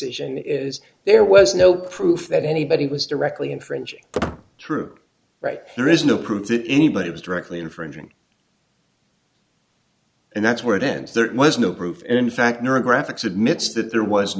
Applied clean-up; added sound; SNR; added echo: none; Squeak; 15 dB; none.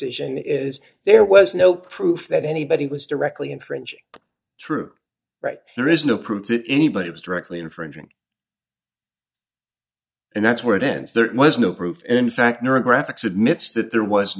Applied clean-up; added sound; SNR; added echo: neural mask model DeepFilterNet 3.